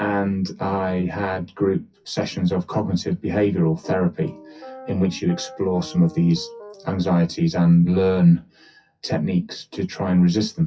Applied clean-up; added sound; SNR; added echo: classical method WPE with log-MMSE.